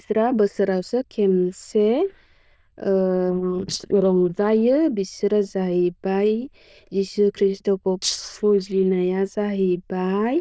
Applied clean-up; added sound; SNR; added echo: neural diffusion model UNIVERSE++.